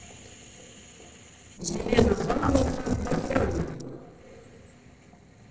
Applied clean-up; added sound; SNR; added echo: neural separator model SepFormer DNS4.